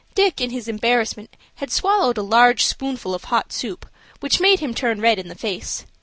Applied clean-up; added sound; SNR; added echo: none; none; none; none.